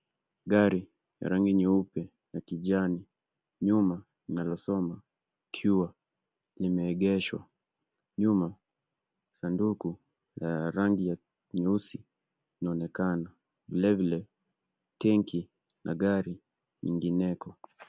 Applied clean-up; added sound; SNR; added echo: none; none; none; none.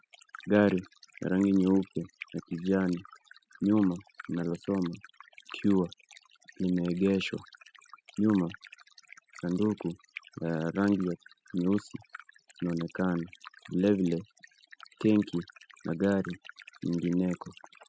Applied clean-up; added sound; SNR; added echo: classical method spectral subtraction.